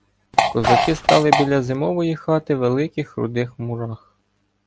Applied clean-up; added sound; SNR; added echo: none; Fart; -3 dB; none.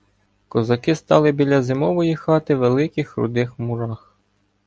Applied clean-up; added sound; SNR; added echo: none; none; none; none.